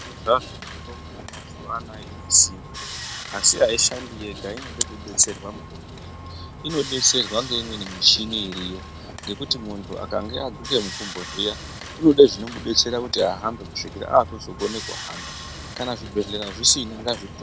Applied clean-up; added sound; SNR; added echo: none; Sawing; 12 dB; none.